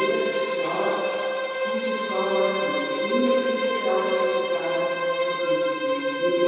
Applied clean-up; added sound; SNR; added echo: none; Bowed string instrument; -4 dB; reverberation time 2.2 s.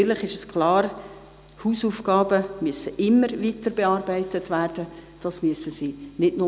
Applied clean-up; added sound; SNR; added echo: none; none; none; none.